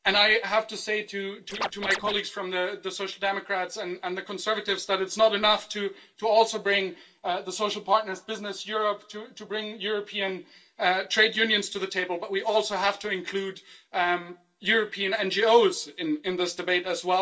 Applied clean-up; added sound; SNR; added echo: neural separator model SepFormer DNS4.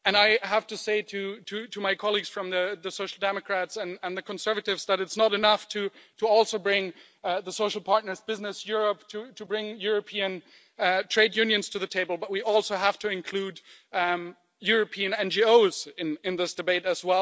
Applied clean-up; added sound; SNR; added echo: none; none; none; none.